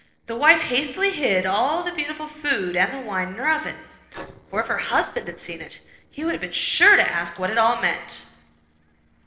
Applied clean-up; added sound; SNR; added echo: neural separator model SepFormer DNS4.